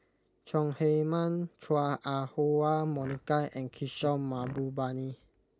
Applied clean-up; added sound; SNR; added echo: none; Fart; 18 dB; none.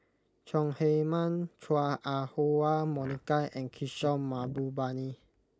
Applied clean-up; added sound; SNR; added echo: neural mask model Resemble Enhance denoiser.